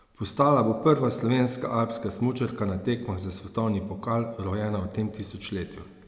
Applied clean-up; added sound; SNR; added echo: none; none; none; none.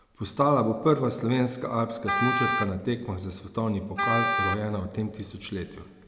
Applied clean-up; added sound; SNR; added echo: none; Wind instrument, woodwind instrument; 1 dB; none.